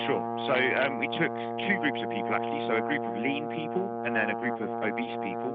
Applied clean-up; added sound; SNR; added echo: none; Brass instrument; 1 dB; none.